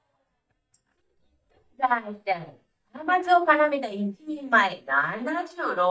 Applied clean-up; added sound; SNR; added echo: neural mask model DeepFilterNet 3.